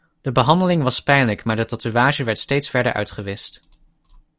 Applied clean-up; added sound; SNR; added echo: none; none; none; none.